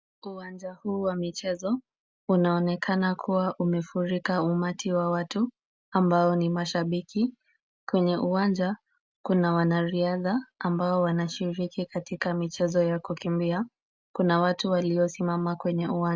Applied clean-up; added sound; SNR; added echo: none; none; none; none.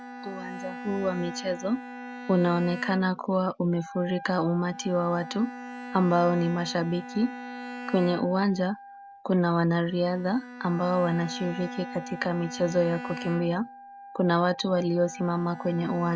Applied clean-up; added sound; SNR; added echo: none; Bowed string instrument + Wind instrument, woodwind instrument; 13 dB; none.